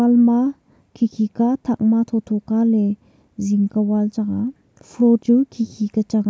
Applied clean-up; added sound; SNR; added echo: none; none; none; none.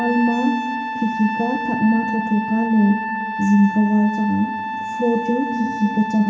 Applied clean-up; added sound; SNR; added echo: none; Trumpet; 6 dB; reverberation time 2.1 s.